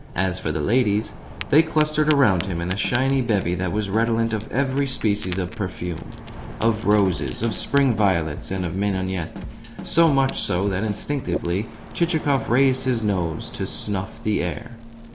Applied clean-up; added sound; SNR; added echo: none; Ocean + Drum kit; 13 dB; none.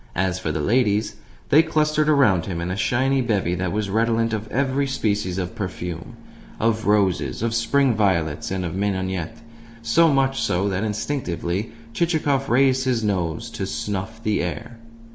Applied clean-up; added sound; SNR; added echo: none; none; none; none.